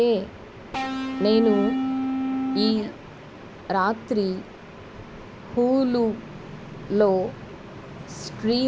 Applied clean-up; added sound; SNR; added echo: none; Electric guitar / Bass guitar; 1 dB; none.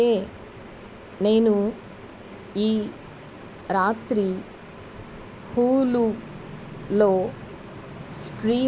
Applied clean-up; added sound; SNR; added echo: none; none; none; none.